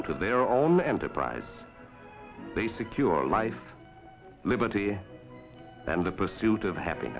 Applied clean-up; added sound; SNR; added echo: none; none; none; none.